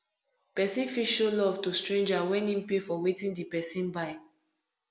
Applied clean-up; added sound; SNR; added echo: none; none; none; none.